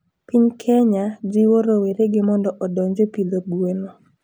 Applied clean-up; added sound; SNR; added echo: none; none; none; none.